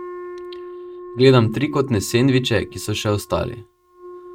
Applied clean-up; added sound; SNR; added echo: neural mask model RNNoise.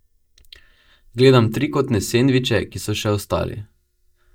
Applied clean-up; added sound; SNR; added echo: neural mask model DeepFilterNet 3.